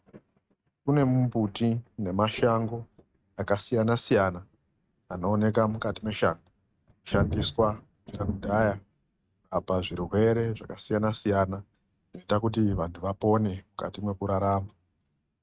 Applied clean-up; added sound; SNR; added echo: neural mask model RNNoise.